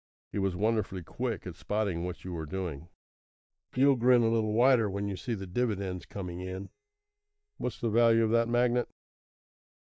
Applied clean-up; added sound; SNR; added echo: neural mask model DeepFilterNet 3.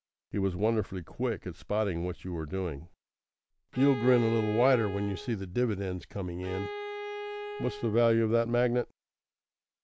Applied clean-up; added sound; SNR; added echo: none; Bowed string instrument; 10 dB; none.